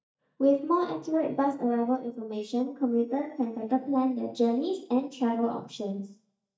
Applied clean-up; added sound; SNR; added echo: neural mask model DeepFilterNet 3.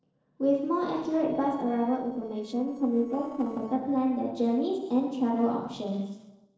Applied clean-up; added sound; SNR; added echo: neural separator model SepFormer DNS4.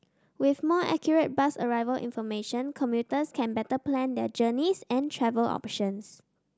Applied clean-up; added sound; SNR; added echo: none; none; none; none.